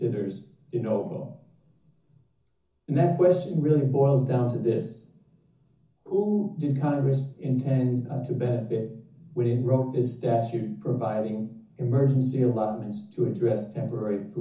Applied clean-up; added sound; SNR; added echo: none; none; none; reverberation time 0.6 s.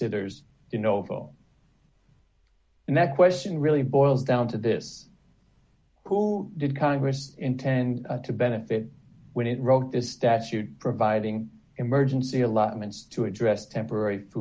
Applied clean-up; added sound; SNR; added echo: none; none; none; none.